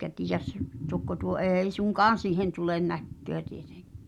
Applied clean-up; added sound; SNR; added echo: none; none; none; none.